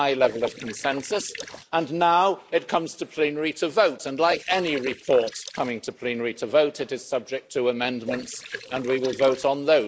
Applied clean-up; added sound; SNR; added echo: neural mask model Resemble Enhance denoiser.